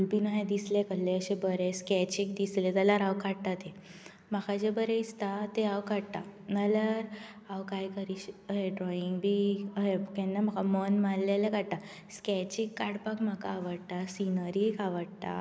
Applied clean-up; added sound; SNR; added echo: none; none; none; none.